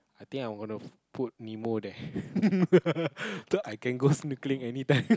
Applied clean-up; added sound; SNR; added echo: none; none; none; none.